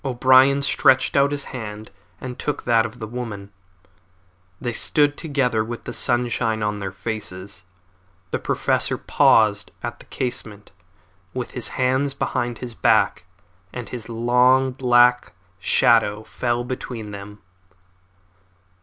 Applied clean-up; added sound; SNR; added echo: none; none; none; none.